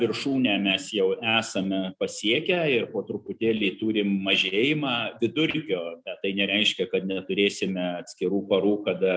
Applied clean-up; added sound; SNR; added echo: none; none; none; none.